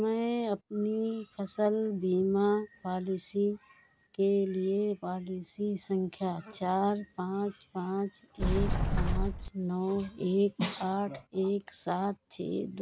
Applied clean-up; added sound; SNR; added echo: none; Sliding door; -3 dB; none.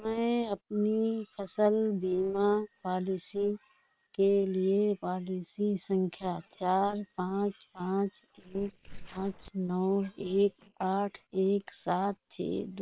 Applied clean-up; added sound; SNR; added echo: neural separator model SepFormer WHAM!.